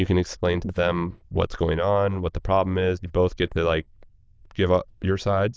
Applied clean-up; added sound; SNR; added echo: neural diffusion model UNIVERSE++.